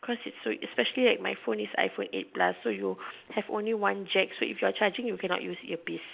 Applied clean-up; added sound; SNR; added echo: neural mask model Resemble Enhance denoiser.